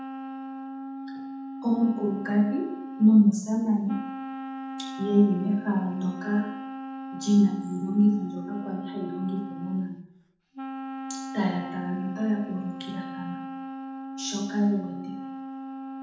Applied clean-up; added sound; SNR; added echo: none; Wind instrument, woodwind instrument; 10 dB; reverberation time 0.8 s.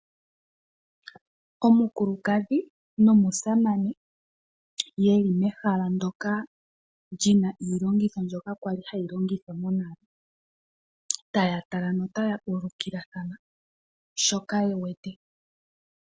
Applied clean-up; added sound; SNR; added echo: none; none; none; none.